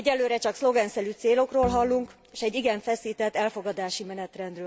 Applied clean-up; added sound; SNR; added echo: none; Bowed string instrument; 13 dB; none.